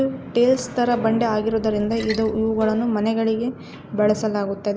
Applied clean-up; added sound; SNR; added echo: none; Splash, splatter + Bowed string instrument; 17 dB; none.